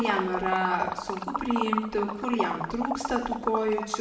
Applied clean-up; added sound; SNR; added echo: none; Liquid; 4 dB; reverberation time 0.9 s.